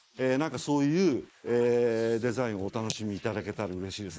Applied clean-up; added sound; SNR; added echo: neural mask model Resemble Enhance denoiser.